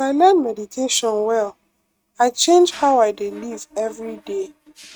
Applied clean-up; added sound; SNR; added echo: neural mask model RNNoise.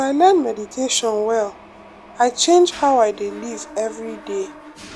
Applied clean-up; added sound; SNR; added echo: none; Mechanisms; 20 dB; none.